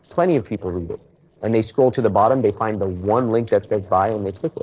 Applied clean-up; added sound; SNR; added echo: neural separator model SepFormer DNS4.